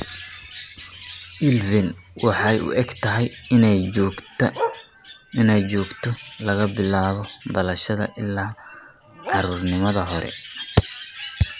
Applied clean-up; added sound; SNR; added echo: none; Bark; 15 dB; none.